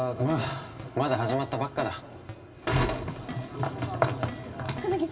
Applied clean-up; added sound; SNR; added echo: none; Keyboard (musical); 17 dB; reverberation time 2.4 s.